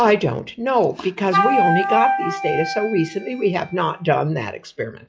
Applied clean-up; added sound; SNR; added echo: classical method log-MMSE.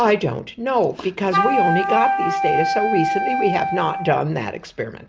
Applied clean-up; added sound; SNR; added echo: none; Wind instrument, woodwind instrument; -1 dB; none.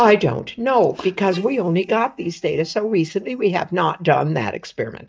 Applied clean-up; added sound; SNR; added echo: neural mask model DeepFilterNet 3.